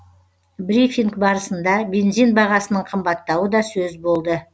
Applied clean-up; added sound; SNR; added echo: none; none; none; none.